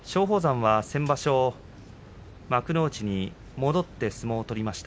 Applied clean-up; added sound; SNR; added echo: none; none; none; none.